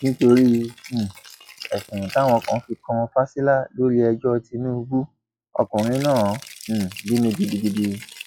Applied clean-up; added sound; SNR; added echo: classical method log-MMSE.